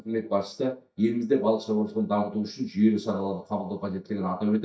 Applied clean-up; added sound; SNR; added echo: neural mask model DeepFilterNet 3.